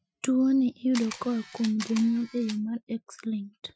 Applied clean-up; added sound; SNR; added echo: classical method Wiener filter.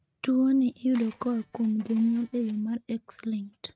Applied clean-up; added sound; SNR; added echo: neural mask model RNNoise.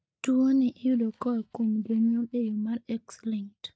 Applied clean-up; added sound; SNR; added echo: neural mask model DeepFilterNet 3.